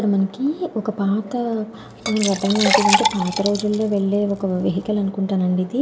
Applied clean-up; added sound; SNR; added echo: none; Liquid; 3 dB; reverberation time 2.7 s.